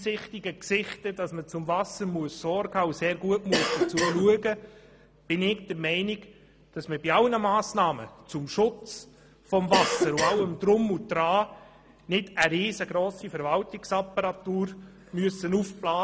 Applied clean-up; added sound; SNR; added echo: none; Cough; 0 dB; none.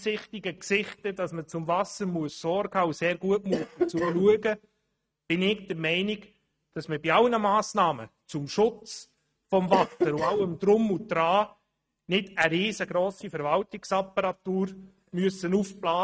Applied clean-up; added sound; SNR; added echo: neural mask model RNNoise.